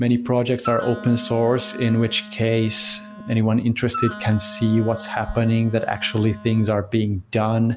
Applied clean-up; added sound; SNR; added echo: none; Wind instrument, woodwind instrument; 14 dB; none.